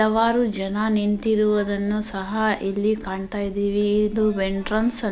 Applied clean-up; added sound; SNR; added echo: none; Clock; 19 dB; none.